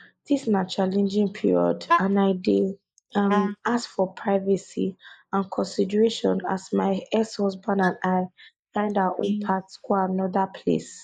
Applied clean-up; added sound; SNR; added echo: neural mask model Resemble Enhance denoiser.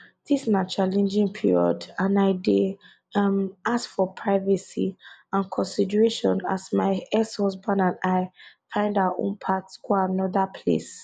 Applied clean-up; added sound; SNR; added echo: none; none; none; none.